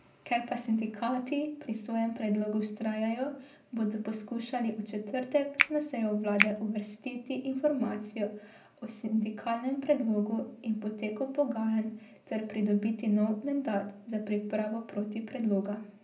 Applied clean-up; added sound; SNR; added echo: none; Finger snapping; -2 dB; reverberation time 0.5 s.